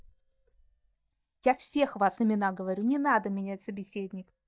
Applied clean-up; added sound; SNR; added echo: neural mask model DeepFilterNet 3.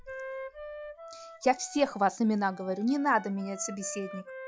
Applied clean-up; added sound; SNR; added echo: classical method log-MMSE.